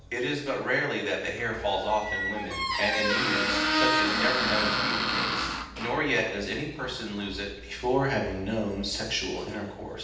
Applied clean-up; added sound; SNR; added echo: none; Squeak; 1 dB; reverberation time 0.8 s.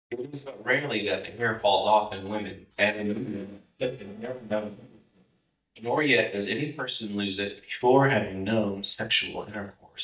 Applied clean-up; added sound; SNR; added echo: neural mask model DeepFilterNet 3.